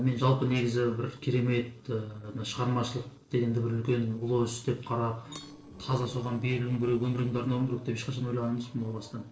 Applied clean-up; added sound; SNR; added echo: neural separator model SepFormer DNS4.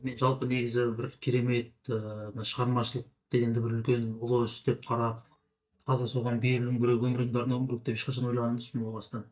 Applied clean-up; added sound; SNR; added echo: neural mask model DeepFilterNet 3.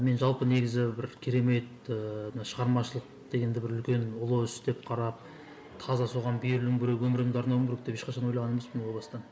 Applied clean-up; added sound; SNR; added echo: none; none; none; none.